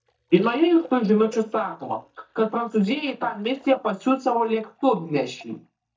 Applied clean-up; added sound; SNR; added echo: neural mask model DeepFilterNet 3.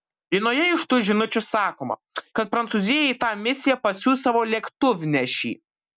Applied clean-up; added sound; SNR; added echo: none; none; none; none.